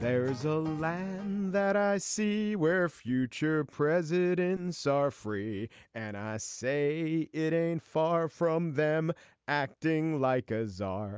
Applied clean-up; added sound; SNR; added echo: none; none; none; none.